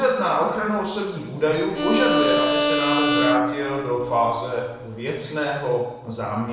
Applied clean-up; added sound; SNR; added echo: none; Bowed string instrument; 0 dB; reverberation time 0.9 s.